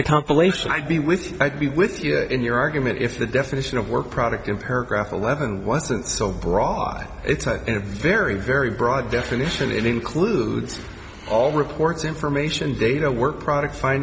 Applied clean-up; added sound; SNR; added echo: none; none; none; none.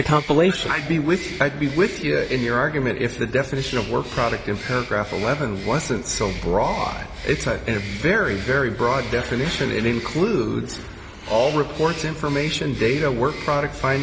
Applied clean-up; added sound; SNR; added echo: none; Bird; 16 dB; none.